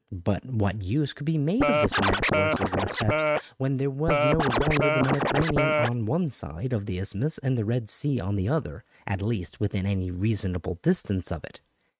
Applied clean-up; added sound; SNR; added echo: neural mask model RNNoise.